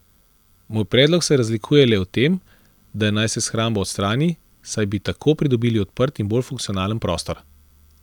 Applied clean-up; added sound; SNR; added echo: none; none; none; none.